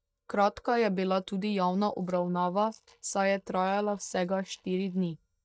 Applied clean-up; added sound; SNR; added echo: neural mask model DeepFilterNet 3.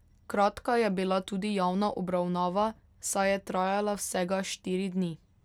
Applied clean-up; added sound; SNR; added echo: none; none; none; none.